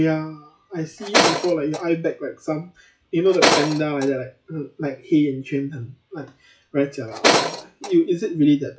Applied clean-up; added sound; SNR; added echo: classical method log-MMSE.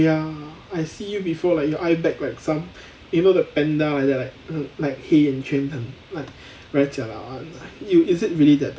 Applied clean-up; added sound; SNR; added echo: none; none; none; none.